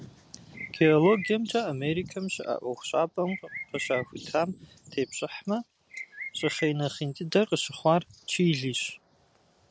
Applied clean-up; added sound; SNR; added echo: none; Bird; 14 dB; none.